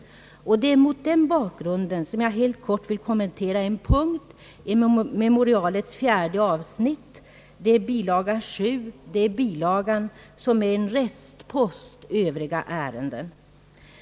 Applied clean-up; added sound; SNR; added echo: none; none; none; none.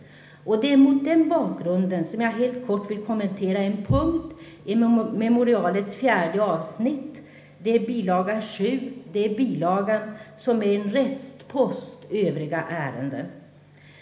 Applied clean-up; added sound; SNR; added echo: none; none; none; reverberation time 1.1 s.